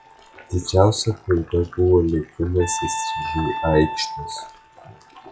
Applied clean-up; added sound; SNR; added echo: classical method log-MMSE.